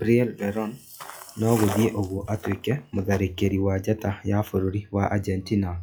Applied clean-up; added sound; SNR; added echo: classical method log-MMSE.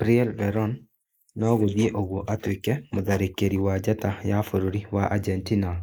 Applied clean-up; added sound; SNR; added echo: neural mask model Resemble Enhance denoiser.